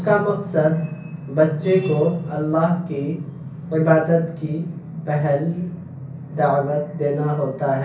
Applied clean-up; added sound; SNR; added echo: none; none; none; reverberation time 0.6 s.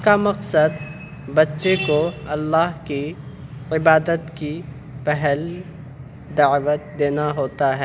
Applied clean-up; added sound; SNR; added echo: none; none; none; none.